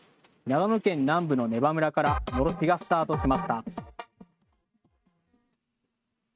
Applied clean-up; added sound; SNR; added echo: neural mask model RNNoise.